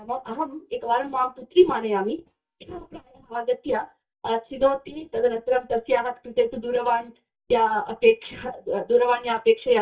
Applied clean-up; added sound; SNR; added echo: neural mask model DeepFilterNet 3.